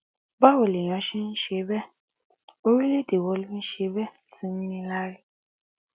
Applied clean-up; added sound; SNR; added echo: none; none; none; none.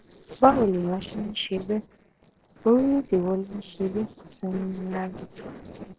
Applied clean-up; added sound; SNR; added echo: neural separator model SepFormer DNS4.